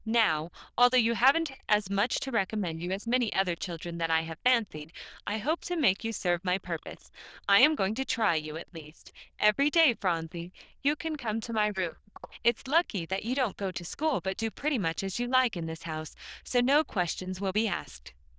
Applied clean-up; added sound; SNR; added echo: neural diffusion model UNIVERSE++.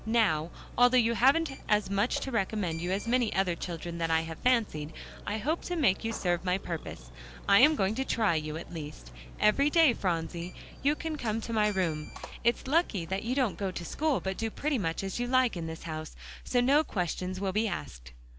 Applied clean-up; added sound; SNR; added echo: none; Keyboard (musical) + Burping, eructation; 19 dB; none.